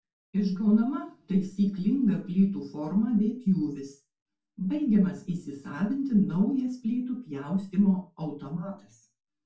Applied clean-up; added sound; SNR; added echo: none; none; none; reverberation time 0.2 s.